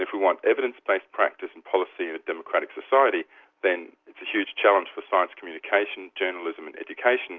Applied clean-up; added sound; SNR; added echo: none; none; none; none.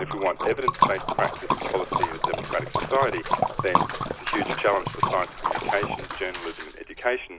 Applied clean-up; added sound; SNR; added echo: none; Liquid; -1 dB; none.